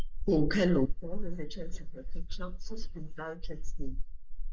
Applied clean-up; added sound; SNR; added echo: neural mask model Resemble Enhance denoiser.